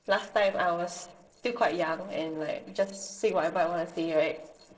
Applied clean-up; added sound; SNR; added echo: neural separator model SepFormer DNS4.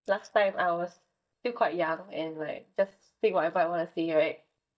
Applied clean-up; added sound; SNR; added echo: neural mask model DeepFilterNet 3.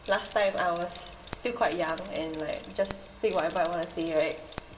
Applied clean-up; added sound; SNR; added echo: none; Keys jangling; 9 dB; reverberation time 2.2 s.